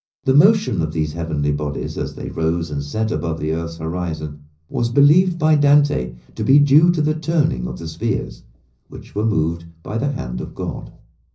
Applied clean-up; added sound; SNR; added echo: none; none; none; reverberation time 0.5 s.